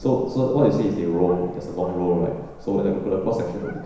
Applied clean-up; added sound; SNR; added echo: none; Dog; 20 dB; reverberation time 1.0 s.